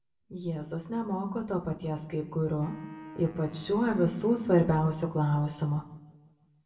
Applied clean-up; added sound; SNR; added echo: none; Wind instrument, woodwind instrument; 20 dB; reverberation time 0.8 s.